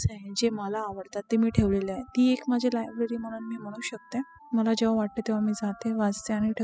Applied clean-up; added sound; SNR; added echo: classical method spectral subtraction.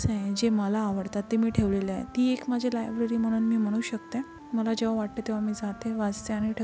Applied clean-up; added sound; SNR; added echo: none; Wind instrument, woodwind instrument; 19 dB; none.